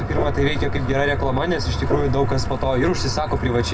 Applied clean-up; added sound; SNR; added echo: none; Gong; 6 dB; reverberation time 0.2 s.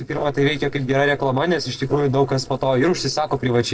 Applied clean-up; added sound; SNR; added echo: neural separator model SepFormer DNS4.